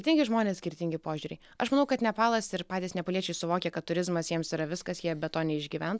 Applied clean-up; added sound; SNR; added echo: none; none; none; none.